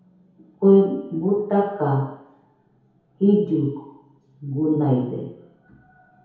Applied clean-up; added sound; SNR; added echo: none; none; none; reverberation time 2.0 s.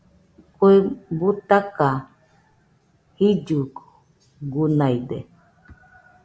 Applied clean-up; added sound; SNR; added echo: none; none; none; none.